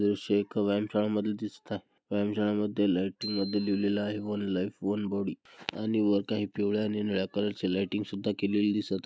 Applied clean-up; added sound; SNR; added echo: none; Bicycle bell; 18 dB; none.